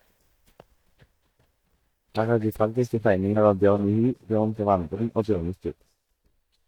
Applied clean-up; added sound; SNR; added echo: neural mask model DeepFilterNet 3.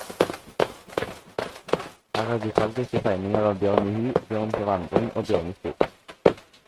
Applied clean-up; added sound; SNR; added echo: neural mask model RNNoise.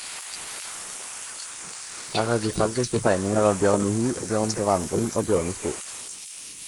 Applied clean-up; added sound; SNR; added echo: neural mask model Resemble Enhance denoiser.